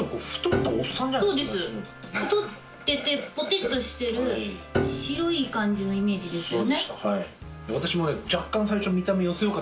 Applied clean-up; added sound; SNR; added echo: none; Piano; 8 dB; none.